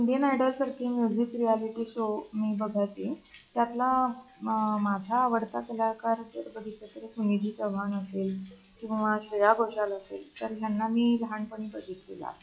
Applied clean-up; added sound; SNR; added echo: classical method log-MMSE.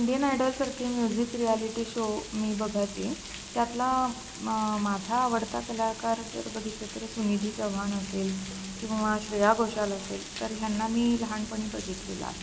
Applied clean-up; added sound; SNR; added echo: none; Water; 13 dB; none.